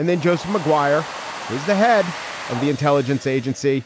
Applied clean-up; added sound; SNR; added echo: none; Domestic sounds, home sounds; 12 dB; none.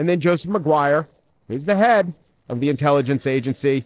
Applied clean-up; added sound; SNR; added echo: neural separator model SepFormer DNS4.